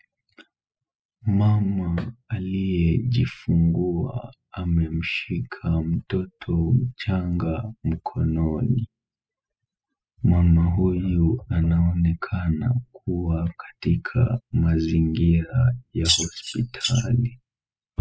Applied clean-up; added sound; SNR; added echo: classical method spectral subtraction.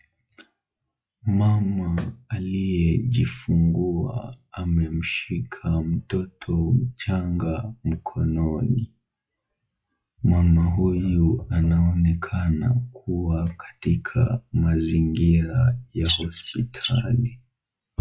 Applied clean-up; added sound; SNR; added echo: classical method log-MMSE.